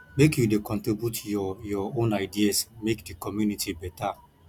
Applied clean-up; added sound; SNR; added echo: none; none; none; none.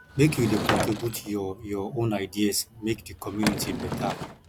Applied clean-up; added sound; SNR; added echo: none; Sliding door / Wood; 5 dB; none.